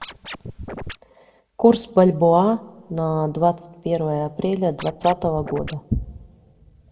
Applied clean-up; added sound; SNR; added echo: none; Scratching (performance technique); 12 dB; reverberation time 0.8 s.